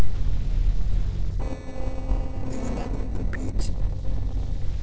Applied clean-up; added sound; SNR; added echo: neural separator model SepFormer DNS4.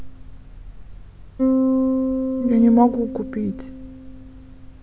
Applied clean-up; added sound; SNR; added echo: none; Bass guitar; 1 dB; none.